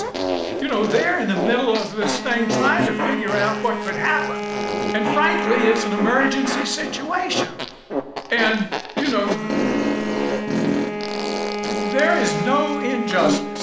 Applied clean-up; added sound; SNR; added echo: none; Fart + Bowed string instrument; 1 dB; none.